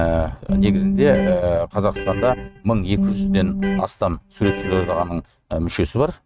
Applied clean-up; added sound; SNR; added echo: neural mask model RNNoise.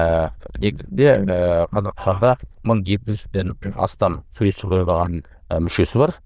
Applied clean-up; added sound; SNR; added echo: neural diffusion model UNIVERSE++.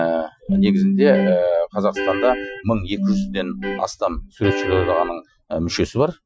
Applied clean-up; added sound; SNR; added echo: classical method Wiener filter.